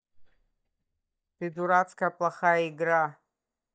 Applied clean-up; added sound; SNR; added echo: neural mask model DeepFilterNet 3.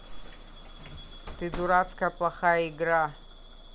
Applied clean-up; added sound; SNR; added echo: none; Bus / Alarm; 13 dB; none.